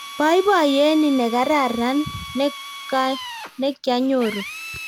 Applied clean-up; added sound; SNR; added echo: none; Drill; 14 dB; none.